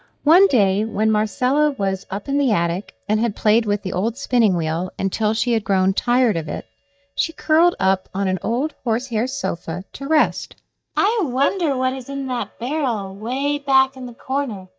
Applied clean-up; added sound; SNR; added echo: neural mask model DeepFilterNet 3.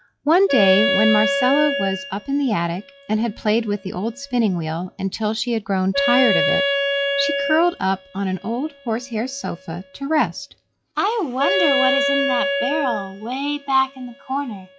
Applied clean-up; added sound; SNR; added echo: classical method log-MMSE.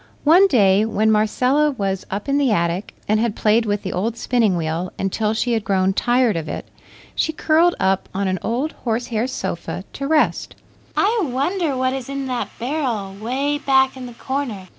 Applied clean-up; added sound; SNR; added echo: none; none; none; none.